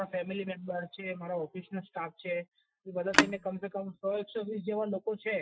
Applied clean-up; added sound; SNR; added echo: classical method Wiener filter.